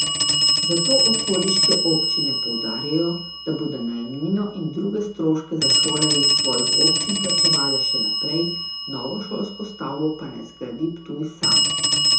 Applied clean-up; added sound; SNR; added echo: none; Telephone; -4 dB; reverberation time 0.5 s.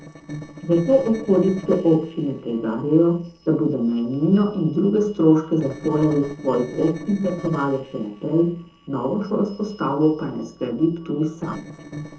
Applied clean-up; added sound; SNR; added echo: neural separator model SepFormer DNS4.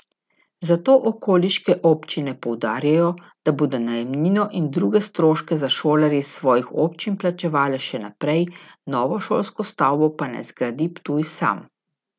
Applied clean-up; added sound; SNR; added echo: none; none; none; none.